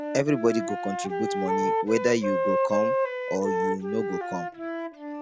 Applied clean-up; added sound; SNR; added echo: none; Wind instrument, woodwind instrument; 0 dB; none.